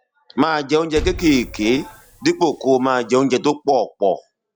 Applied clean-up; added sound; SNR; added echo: none; Liquid; 16 dB; none.